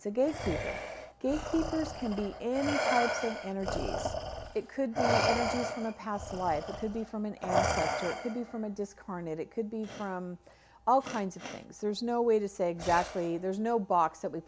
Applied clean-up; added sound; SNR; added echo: none; Respiratory sounds; 4 dB; none.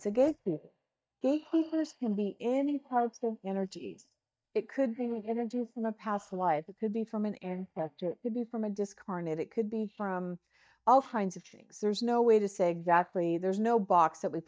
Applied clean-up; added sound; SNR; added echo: neural mask model DeepFilterNet 3.